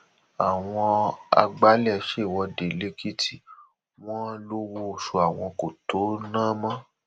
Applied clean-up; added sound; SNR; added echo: none; none; none; none.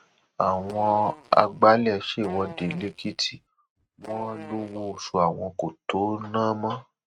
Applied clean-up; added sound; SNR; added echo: neural mask model RNNoise.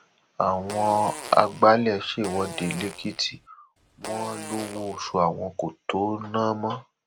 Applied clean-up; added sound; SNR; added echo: none; Fart; 14 dB; none.